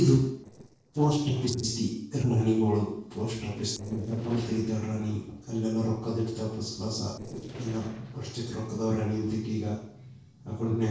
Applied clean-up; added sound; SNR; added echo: neural separator model SepFormer DNS4.